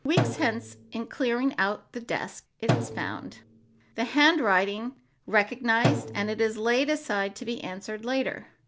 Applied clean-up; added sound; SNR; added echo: none; Drum; 5 dB; none.